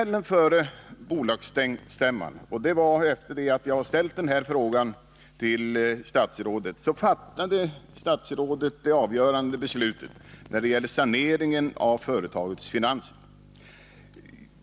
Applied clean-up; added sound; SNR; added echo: none; none; none; none.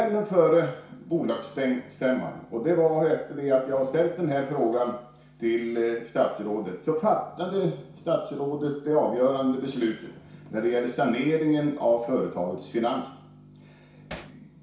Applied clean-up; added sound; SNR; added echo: none; Hammer; 16 dB; reverberation time 0.6 s.